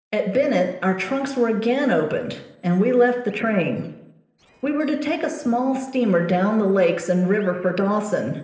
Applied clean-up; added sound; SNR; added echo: neural separator model SepFormer DNS4.